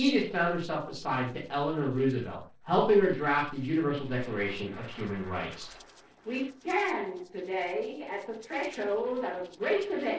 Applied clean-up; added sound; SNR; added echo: neural separator model SepFormer DNS4.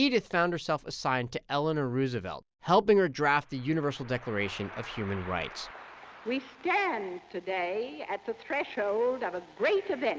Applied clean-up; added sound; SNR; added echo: none; none; none; none.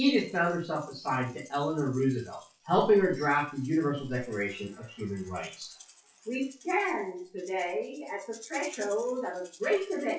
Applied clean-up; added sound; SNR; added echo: classical method WPE with log-MMSE.